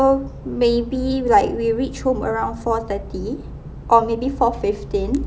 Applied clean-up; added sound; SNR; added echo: none; none; none; none.